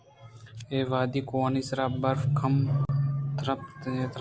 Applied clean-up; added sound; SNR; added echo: none; none; none; none.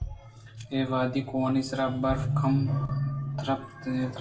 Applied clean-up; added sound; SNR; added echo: none; Bass drum; 16 dB; reverberation time 0.5 s.